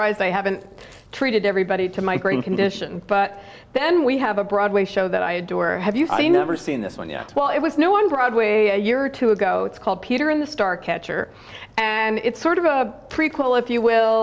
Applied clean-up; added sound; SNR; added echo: none; none; none; none.